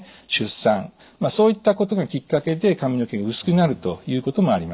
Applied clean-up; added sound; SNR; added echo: none; none; none; none.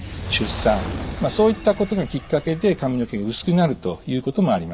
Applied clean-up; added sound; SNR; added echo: none; Fire; 12 dB; none.